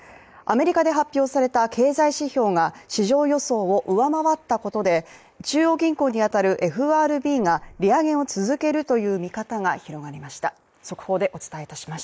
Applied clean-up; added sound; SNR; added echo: neural mask model Resemble Enhance denoiser.